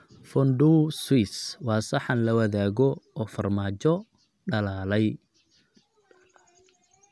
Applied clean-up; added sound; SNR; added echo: none; none; none; none.